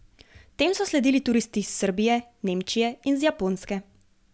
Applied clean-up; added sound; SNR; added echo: none; none; none; none.